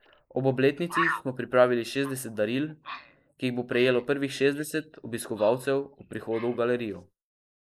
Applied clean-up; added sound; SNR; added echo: neural mask model Resemble Enhance denoiser.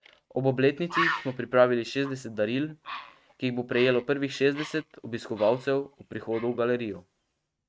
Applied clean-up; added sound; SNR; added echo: neural mask model RNNoise.